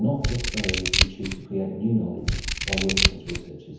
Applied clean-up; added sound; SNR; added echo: none; Scissors; -3 dB; reverberation time 1.0 s.